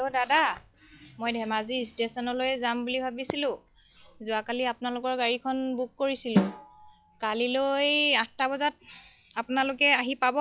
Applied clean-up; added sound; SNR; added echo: classical method log-MMSE.